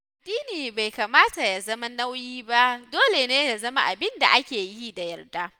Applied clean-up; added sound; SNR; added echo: none; none; none; none.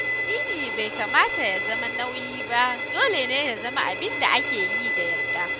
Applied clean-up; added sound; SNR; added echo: none; Bowed string instrument; 1 dB; none.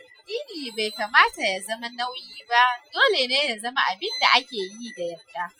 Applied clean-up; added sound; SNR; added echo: classical method Wiener filter.